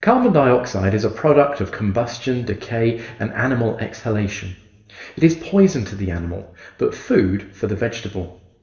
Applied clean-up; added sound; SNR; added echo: none; none; none; reverberation time 0.9 s.